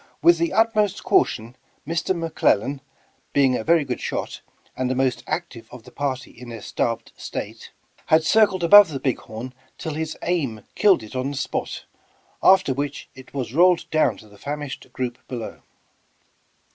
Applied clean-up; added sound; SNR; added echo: none; none; none; none.